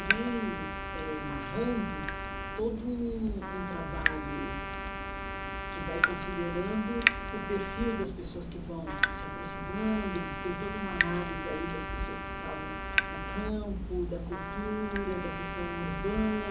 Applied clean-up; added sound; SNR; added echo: none; Trumpet + Drip / Water tap, faucet; 0 dB; none.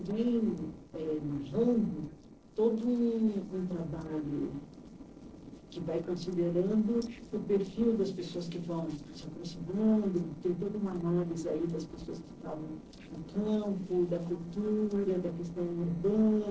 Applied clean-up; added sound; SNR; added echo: neural separator model SepFormer DNS4.